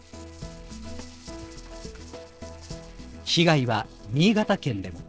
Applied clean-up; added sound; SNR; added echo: neural separator model SepFormer DNS4.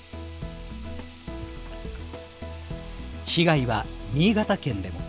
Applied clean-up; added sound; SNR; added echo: none; Sink (filling or washing) / Water tap, faucet; 14 dB; none.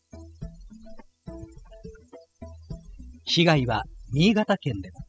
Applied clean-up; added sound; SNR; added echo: classical method spectral subtraction.